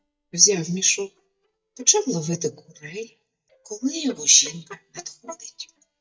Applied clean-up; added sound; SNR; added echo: neural mask model DeepFilterNet 3.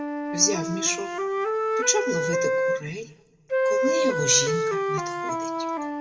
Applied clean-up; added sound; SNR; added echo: none; Wind instrument, woodwind instrument; -3 dB; reverberation time 1.1 s.